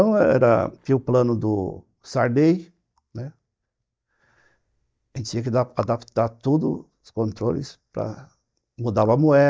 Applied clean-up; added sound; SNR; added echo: neural mask model DeepFilterNet 3.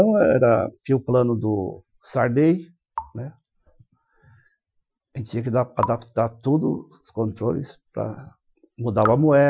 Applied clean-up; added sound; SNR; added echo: classical method Wiener filter.